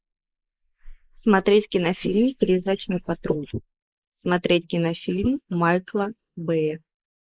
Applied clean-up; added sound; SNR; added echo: neural mask model Resemble Enhance denoiser.